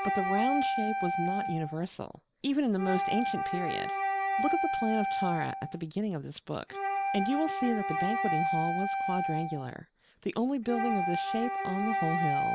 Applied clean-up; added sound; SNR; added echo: none; Wind instrument, woodwind instrument; -1 dB; none.